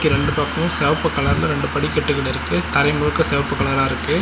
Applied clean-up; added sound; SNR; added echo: none; none; none; none.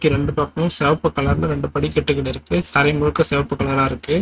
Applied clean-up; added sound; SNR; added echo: neural mask model RNNoise.